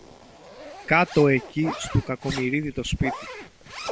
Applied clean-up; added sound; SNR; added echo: none; Zipper (clothing); 12 dB; none.